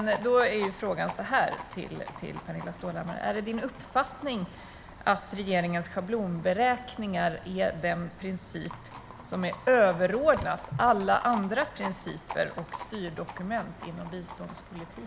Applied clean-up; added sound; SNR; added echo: none; Livestock, farm animals, working animals; 14 dB; none.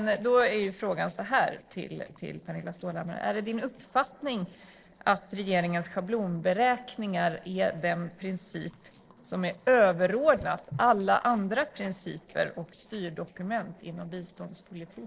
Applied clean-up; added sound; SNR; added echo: neural separator model SepFormer DNS4.